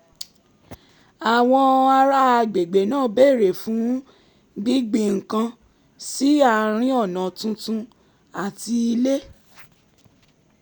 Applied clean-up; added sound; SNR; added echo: none; none; none; none.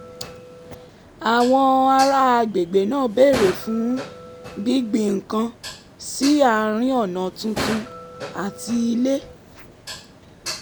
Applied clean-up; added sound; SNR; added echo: none; Dishes, pots, and pans; 13 dB; none.